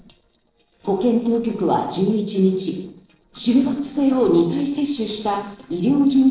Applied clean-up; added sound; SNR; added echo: neural separator model SepFormer DNS4.